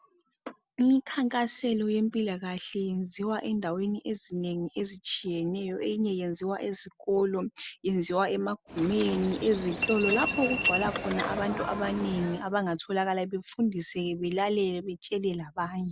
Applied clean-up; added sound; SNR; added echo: none; Subway, metro, underground; 4 dB; none.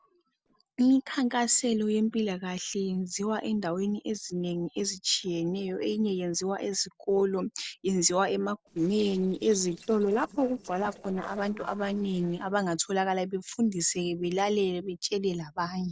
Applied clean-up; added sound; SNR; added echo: neural separator model SepFormer DNS4.